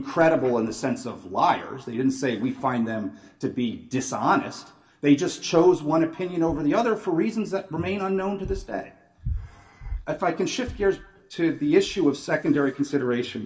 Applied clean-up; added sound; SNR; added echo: none; none; none; reverberation time 0.2 s.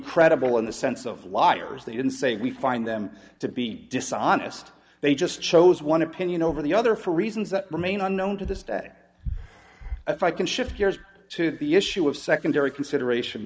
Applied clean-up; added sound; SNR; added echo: none; none; none; none.